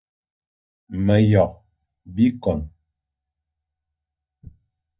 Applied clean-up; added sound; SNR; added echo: neural mask model DeepFilterNet 3.